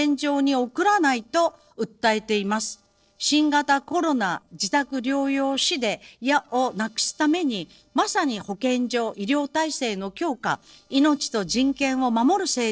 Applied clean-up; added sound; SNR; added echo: neural separator model SepFormer DNS4.